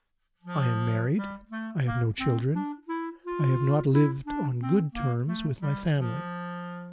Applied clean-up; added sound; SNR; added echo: none; Wind instrument, woodwind instrument; 8 dB; none.